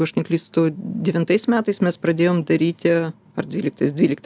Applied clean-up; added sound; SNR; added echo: none; none; none; none.